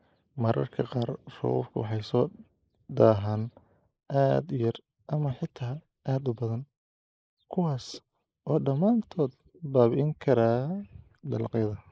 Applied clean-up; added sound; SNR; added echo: neural mask model Resemble Enhance denoiser.